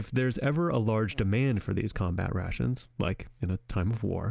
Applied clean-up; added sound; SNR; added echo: none; none; none; none.